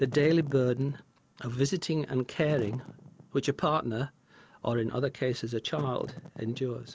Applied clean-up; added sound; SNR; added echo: none; Wind / Fire; 17 dB; none.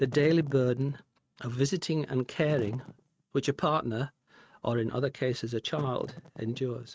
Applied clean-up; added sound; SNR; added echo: neural mask model RNNoise.